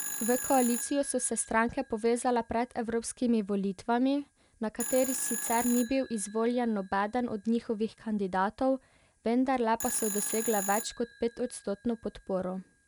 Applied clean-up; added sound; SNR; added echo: none; Telephone; 11 dB; none.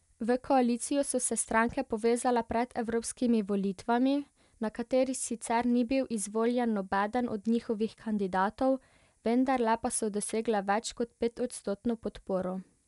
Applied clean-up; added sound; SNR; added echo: none; none; none; none.